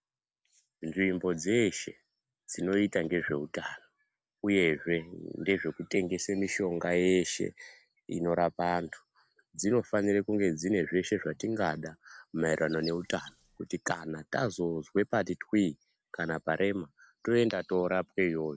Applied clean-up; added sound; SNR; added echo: none; Chirp, tweet; 19 dB; none.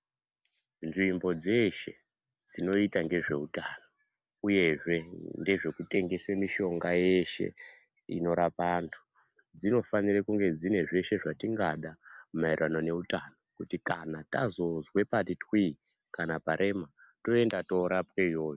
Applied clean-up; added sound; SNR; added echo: none; none; none; none.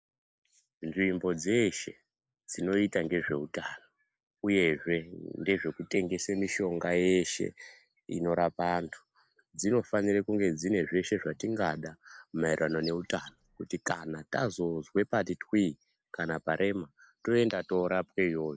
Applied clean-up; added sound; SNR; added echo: neural mask model Resemble Enhance denoiser.